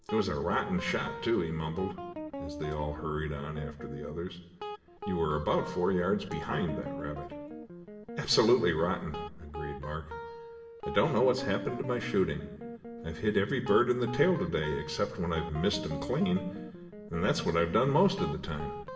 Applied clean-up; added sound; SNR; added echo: none; Guitar; 11 dB; reverberation time 0.9 s.